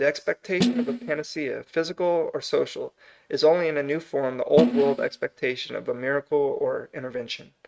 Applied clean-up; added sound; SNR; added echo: neural mask model RNNoise.